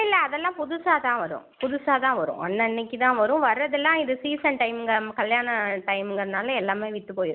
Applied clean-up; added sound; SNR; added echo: none; none; none; none.